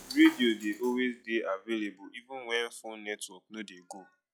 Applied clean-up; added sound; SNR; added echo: classical method log-MMSE.